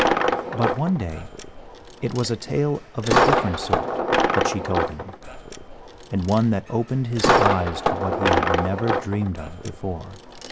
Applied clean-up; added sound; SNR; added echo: none; Coin (dropping); -2 dB; none.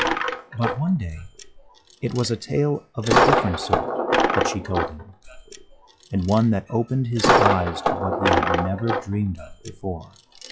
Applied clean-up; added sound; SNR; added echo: classical method log-MMSE.